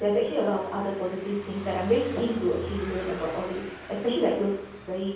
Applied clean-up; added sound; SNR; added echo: none; Car passing by / Engine; 14 dB; reverberation time 0.9 s.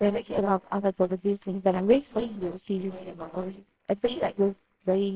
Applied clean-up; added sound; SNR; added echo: neural separator model SepFormer WHAMR!.